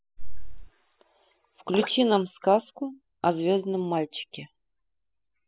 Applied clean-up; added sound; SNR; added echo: classical method spectral subtraction.